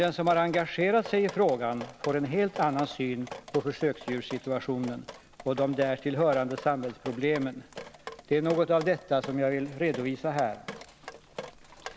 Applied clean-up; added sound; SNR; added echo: none; Drip; 16 dB; none.